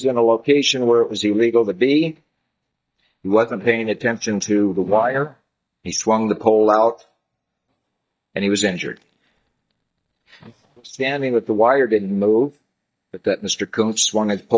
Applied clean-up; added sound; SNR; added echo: neural mask model DeepFilterNet 3.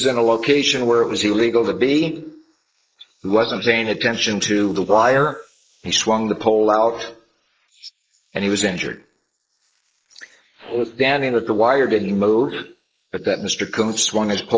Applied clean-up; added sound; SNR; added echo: neural mask model Resemble Enhance denoiser.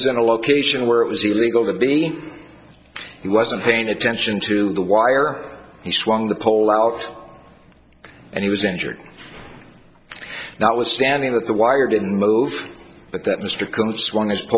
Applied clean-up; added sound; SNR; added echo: none; none; none; none.